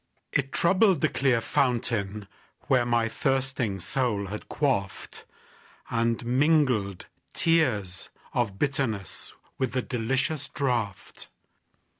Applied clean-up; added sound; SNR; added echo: none; none; none; none.